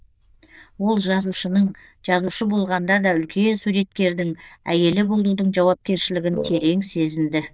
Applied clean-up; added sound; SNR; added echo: neural diffusion model UNIVERSE++.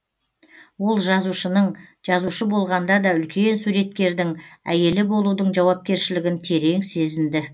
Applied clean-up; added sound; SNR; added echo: none; none; none; none.